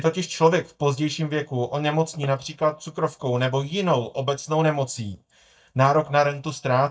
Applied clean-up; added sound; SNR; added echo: neural mask model DeepFilterNet 3.